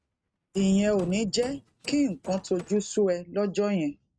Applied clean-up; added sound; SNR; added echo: neural mask model RNNoise.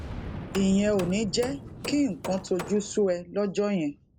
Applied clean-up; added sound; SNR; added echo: none; Hammer + Boom; 12 dB; none.